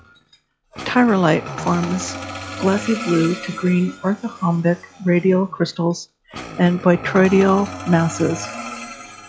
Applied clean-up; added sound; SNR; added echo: classical method log-MMSE.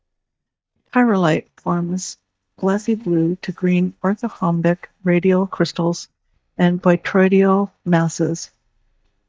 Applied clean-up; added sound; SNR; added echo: neural mask model DeepFilterNet 3.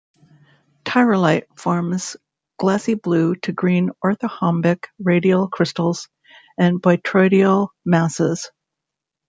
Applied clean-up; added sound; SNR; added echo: none; none; none; none.